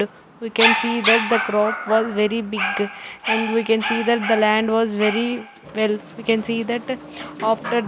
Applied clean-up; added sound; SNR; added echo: none; Dog; 5 dB; none.